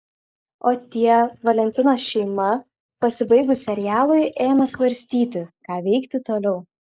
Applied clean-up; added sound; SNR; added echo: neural mask model Resemble Enhance denoiser.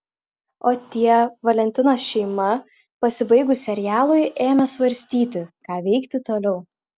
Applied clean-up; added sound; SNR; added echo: none; none; none; none.